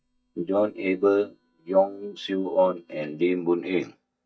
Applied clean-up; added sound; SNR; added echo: neural mask model DeepFilterNet 3.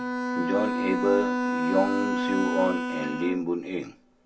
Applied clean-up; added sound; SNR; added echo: none; Bowed string instrument; 0 dB; reverberation time 0.1 s.